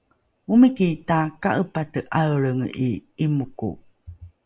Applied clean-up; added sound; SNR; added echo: none; none; none; none.